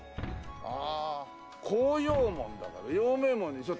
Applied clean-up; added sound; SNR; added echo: none; Boom; 13 dB; none.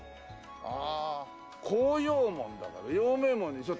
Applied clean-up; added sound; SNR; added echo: none; none; none; none.